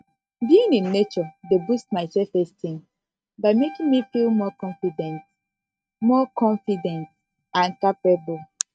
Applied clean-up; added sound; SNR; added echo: neural mask model RNNoise.